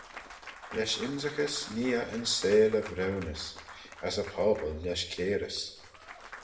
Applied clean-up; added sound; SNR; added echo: none; Applause / Cheering / Clapping; 16 dB; reverberation time 0.7 s.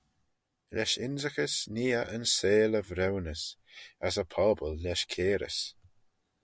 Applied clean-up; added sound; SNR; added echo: none; none; none; none.